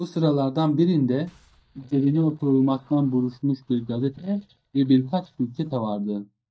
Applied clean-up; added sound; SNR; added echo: neural mask model DeepFilterNet 3.